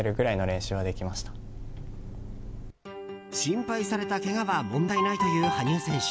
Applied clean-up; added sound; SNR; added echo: none; none; none; none.